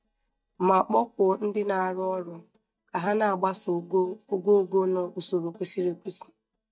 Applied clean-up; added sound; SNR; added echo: neural mask model DeepFilterNet 3.